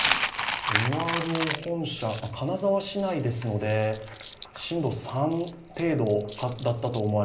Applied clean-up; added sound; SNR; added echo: none; Coin (dropping); 6 dB; reverberation time 0.5 s.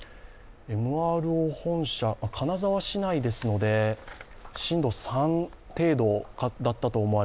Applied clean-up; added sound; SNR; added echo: none; none; none; none.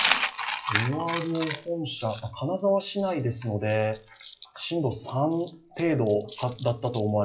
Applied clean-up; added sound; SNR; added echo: classical method WPE with log-MMSE.